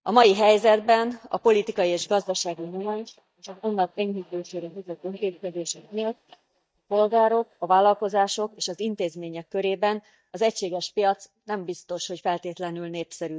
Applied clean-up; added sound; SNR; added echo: neural mask model DeepFilterNet 3.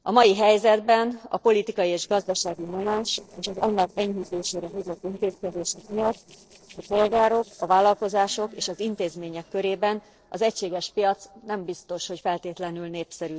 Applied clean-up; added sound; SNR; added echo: neural separator model SepFormer DNS4.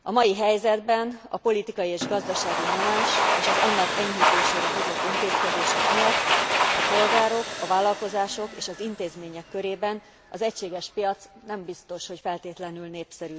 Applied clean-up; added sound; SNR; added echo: none; Domestic sounds, home sounds; 0 dB; none.